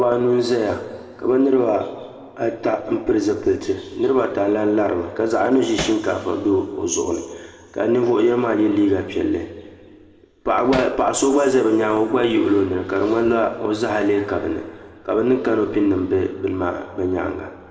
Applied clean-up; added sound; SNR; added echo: none; Hammer; 10 dB; reverberation time 1.7 s.